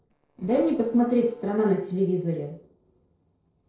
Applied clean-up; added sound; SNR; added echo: neural separator model SepFormer DNS4.